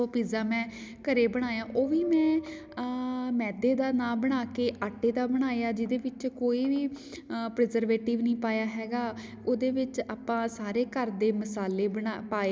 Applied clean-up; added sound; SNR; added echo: none; none; none; none.